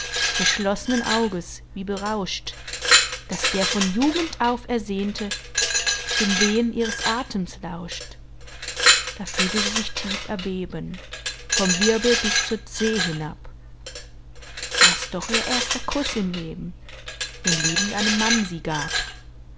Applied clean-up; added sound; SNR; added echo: none; Glass; -1 dB; none.